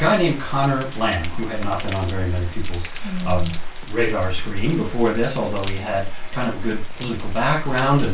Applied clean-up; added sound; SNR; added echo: none; Rain; 18 dB; reverberation time 0.2 s.